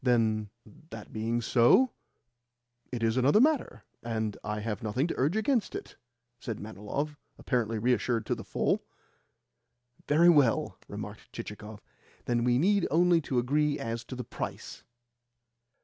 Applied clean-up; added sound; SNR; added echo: none; none; none; none.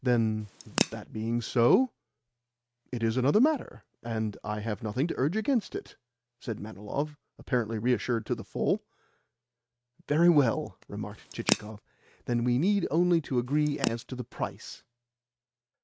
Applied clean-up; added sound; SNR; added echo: neural mask model RNNoise.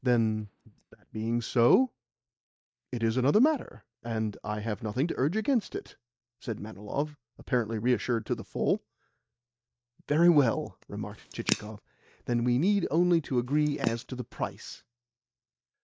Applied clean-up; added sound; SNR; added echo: neural mask model DeepFilterNet 3.